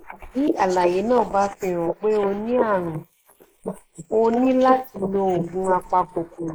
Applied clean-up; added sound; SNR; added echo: neural mask model Resemble Enhance denoiser.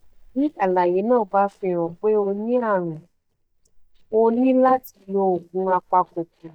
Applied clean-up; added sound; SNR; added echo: neural mask model DeepFilterNet 3.